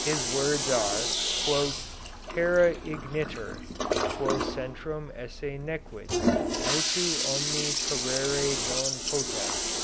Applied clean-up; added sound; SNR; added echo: none; Toilet flush; -1 dB; none.